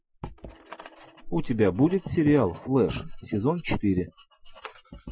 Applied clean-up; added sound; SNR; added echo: classical method Wiener filter.